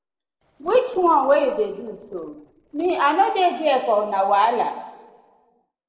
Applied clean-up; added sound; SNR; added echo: neural separator model SepFormer DNS4.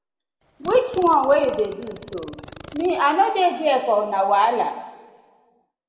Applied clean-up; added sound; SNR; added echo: none; Fart; 19 dB; reverberation time 1.4 s.